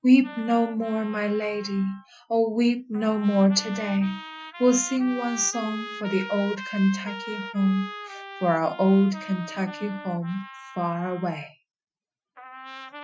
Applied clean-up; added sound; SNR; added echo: classical method Wiener filter.